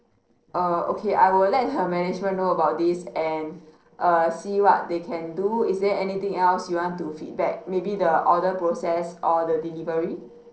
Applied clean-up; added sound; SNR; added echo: neural separator model SepFormer DNS4.